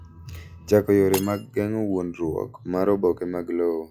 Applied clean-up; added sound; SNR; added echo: classical method log-MMSE.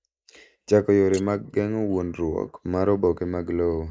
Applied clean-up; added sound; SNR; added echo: neural mask model Resemble Enhance denoiser.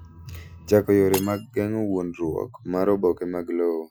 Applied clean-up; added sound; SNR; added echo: classical method Wiener filter.